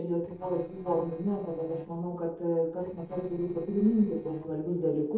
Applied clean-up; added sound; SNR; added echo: neural separator model SepFormer DNS4.